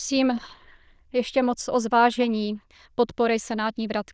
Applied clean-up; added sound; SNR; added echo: neural diffusion model UNIVERSE++.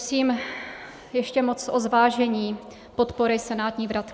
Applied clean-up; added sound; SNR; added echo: none; none; none; none.